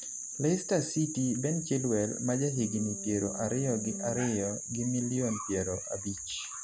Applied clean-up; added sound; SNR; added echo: none; Organ; 12 dB; none.